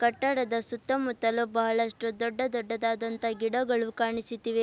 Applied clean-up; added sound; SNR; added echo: none; none; none; none.